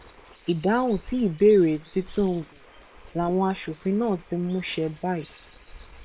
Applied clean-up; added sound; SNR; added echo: neural separator model SepFormer WHAM!.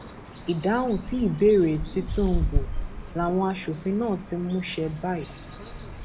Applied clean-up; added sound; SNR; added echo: none; Bird; 5 dB; none.